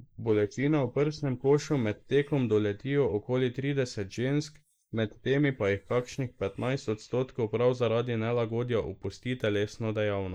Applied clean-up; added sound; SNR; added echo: neural mask model Resemble Enhance denoiser.